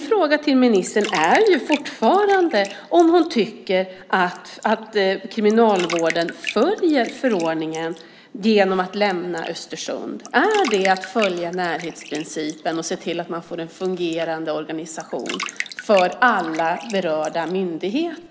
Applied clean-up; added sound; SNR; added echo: none; Bathtub (filling or washing); 16 dB; none.